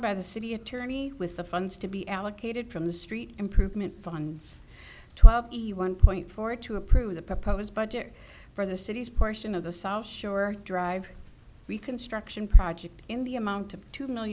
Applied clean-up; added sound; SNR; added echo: none; none; none; none.